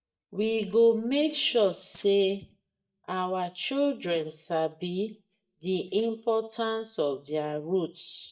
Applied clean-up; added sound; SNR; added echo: neural mask model DeepFilterNet 3.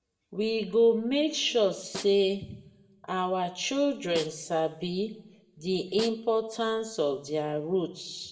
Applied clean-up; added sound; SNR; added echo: none; Snare drum; 17 dB; reverberation time 0.6 s.